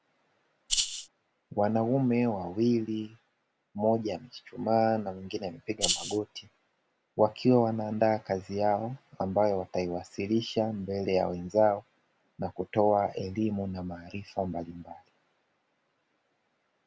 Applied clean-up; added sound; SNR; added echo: none; Rattle (instrument); 0 dB; none.